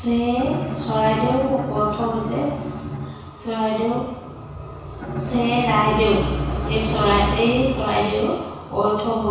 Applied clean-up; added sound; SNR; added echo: none; Bowed string instrument; 9 dB; reverberation time 1.1 s.